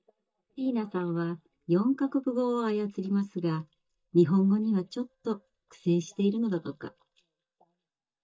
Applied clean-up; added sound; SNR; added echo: neural mask model DeepFilterNet 3.